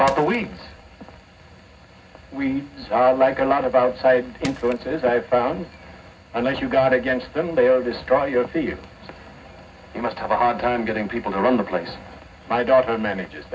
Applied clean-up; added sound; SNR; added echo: none; Crushing; 16 dB; reverberation time 0.4 s.